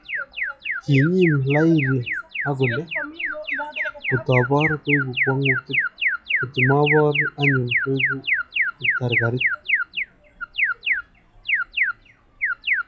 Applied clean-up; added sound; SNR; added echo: classical method log-MMSE.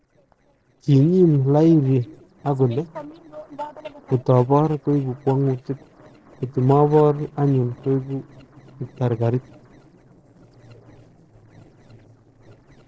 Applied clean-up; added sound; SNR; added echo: neural separator model SepFormer DNS4.